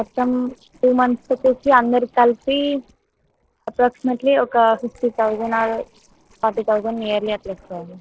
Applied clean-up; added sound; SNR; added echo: neural separator model SepFormer DNS4.